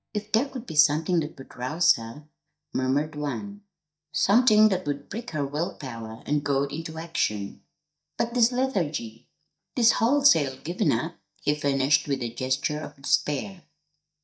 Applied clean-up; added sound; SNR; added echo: neural mask model DeepFilterNet 3.